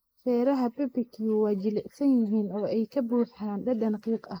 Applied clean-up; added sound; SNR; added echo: neural mask model Resemble Enhance denoiser.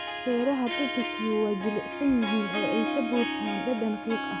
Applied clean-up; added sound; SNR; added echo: none; Harp; 4 dB; none.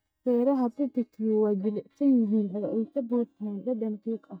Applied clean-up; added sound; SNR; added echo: neural mask model DeepFilterNet 3.